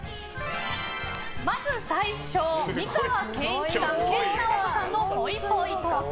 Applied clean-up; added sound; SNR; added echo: none; none; none; none.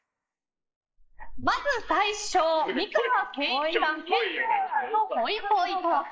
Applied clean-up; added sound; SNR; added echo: neural mask model Resemble Enhance denoiser.